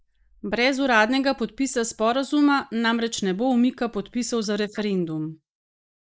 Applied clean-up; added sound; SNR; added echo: neural mask model Resemble Enhance denoiser.